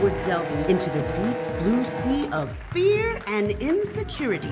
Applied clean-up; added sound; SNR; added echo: none; Bowed string instrument; 8 dB; none.